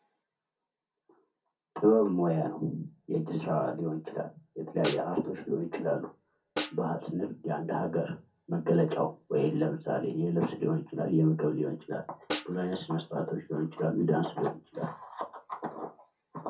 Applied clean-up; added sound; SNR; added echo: none; Snare drum; 11 dB; reverberation time 0.3 s.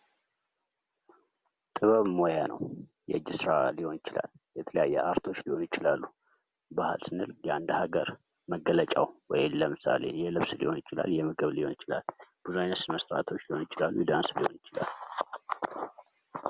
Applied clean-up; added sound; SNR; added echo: none; none; none; none.